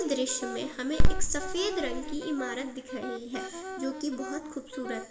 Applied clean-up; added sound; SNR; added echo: none; Wind instrument, woodwind instrument; 14 dB; reverberation time 1.4 s.